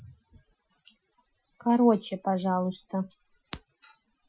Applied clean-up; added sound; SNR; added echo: classical method Wiener filter.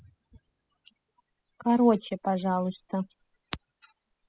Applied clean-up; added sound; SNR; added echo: classical method spectral subtraction.